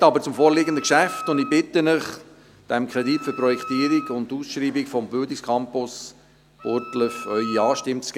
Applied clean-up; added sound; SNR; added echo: none; Wind instrument, woodwind instrument; 13 dB; none.